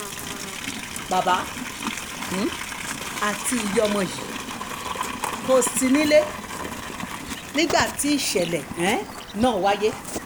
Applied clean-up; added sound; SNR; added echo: none; Livestock, farm animals, working animals; 7 dB; none.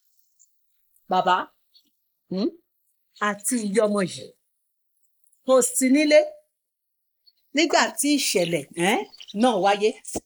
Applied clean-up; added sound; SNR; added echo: neural mask model Resemble Enhance denoiser.